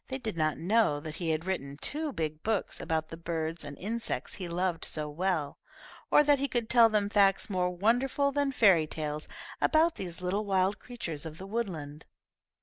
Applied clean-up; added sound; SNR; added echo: none; none; none; none.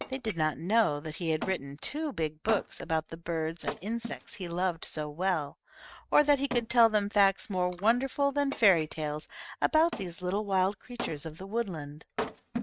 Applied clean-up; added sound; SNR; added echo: neural mask model RNNoise.